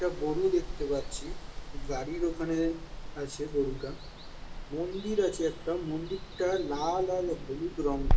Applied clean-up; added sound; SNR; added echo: none; Water; 3 dB; reverberation time 0.7 s.